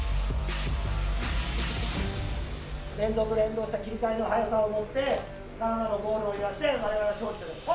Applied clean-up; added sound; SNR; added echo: none; Chink, clink; 17 dB; none.